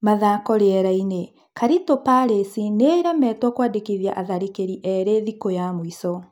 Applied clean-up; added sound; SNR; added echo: none; none; none; none.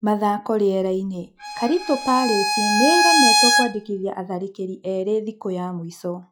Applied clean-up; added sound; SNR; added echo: classical method log-MMSE.